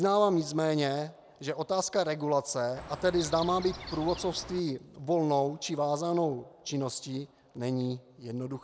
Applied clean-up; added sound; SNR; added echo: none; Chirp, tweet; 13 dB; none.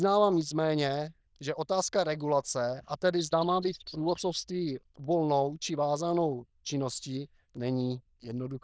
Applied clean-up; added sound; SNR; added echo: neural diffusion model UNIVERSE++.